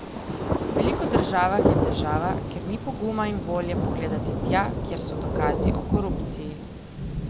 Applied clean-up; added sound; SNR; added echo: none; Thunder; -4 dB; none.